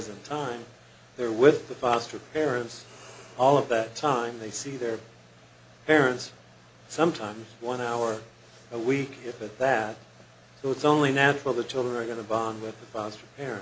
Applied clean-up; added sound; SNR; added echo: none; none; none; none.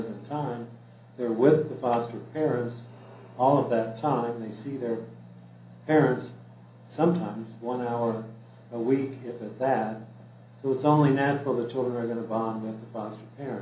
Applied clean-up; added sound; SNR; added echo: none; none; none; reverberation time 0.6 s.